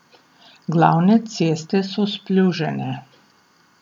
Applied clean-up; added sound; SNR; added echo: none; none; none; none.